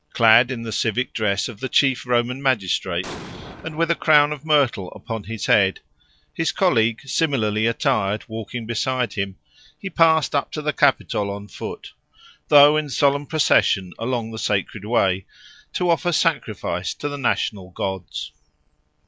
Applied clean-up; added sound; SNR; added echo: none; Explosion; 16 dB; none.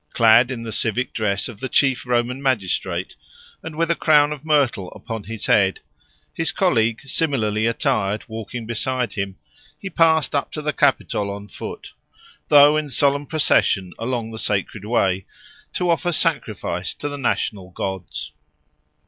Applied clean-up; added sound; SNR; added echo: none; none; none; none.